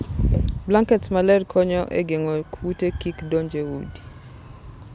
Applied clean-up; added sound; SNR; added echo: none; none; none; none.